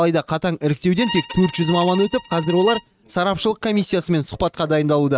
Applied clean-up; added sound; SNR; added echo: neural mask model RNNoise.